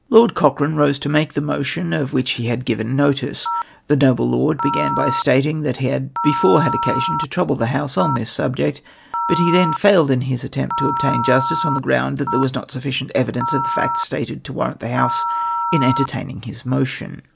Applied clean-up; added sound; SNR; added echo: none; Telephone; 5 dB; none.